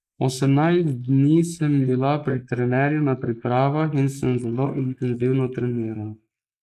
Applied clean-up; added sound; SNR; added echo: neural mask model Resemble Enhance denoiser.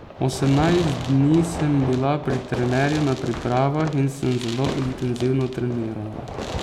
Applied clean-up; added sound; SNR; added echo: none; Fireworks; 10 dB; none.